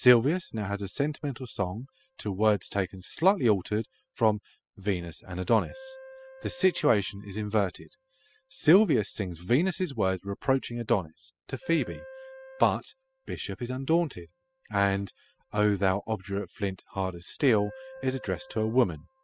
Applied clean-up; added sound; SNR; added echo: classical method spectral subtraction.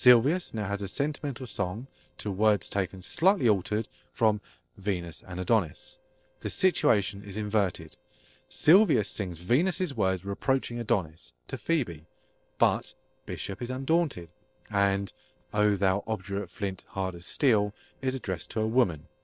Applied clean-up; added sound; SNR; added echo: neural separator model SepFormer DNS4.